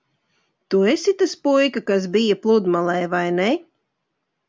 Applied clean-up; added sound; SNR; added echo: none; none; none; none.